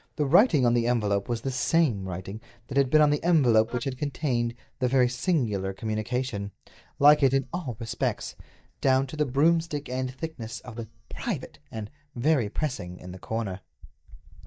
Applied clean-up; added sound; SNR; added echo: neural mask model DeepFilterNet 3.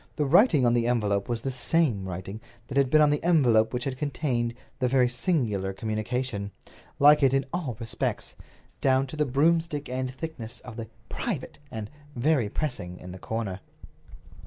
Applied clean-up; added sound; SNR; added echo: none; none; none; none.